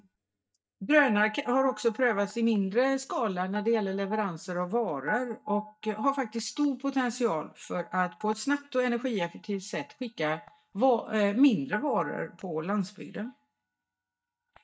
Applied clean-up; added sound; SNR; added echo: neural mask model DeepFilterNet 3.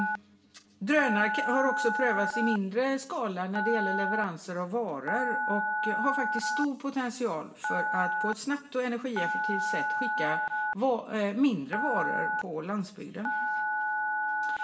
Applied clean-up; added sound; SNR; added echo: none; Telephone; 1 dB; reverberation time 1.0 s.